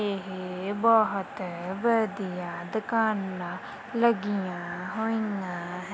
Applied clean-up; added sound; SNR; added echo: none; none; none; none.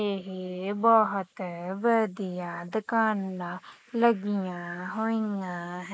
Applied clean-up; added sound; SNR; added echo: neural mask model Resemble Enhance denoiser.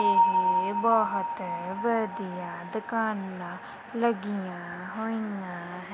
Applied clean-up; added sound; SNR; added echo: none; Bell; 0 dB; none.